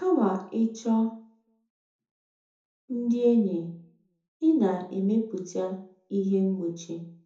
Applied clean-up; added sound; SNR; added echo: none; none; none; reverberation time 0.5 s.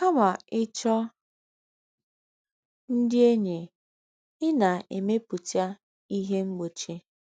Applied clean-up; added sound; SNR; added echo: none; none; none; none.